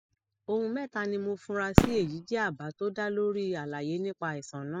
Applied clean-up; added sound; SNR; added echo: classical method spectral subtraction.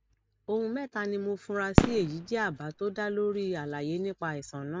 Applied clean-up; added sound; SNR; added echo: none; Fireworks; -2 dB; none.